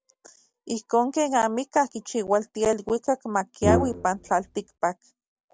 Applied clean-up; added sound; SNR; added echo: none; Brass instrument; 1 dB; none.